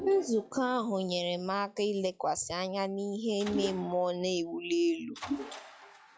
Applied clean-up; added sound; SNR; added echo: classical method log-MMSE.